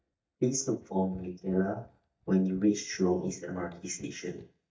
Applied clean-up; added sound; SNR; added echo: neural mask model DeepFilterNet 3.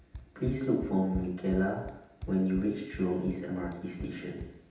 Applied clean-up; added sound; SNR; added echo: none; Run; 12 dB; reverberation time 0.9 s.